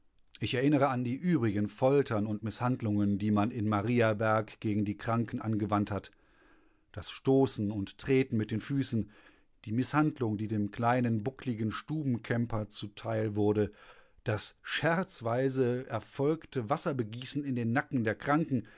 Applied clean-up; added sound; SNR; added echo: none; none; none; none.